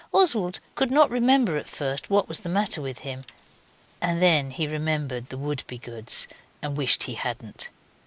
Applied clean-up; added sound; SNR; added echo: neural mask model Resemble Enhance denoiser.